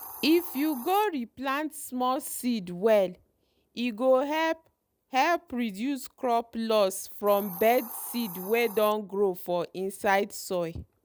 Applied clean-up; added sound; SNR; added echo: none; Hiss; 19 dB; none.